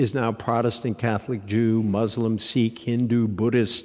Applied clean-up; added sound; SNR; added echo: none; none; none; none.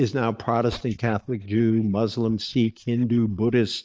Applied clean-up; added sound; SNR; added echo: neural mask model DeepFilterNet 3.